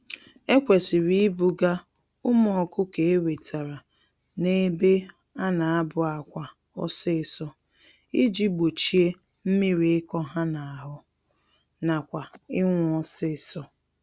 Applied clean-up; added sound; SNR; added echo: none; none; none; none.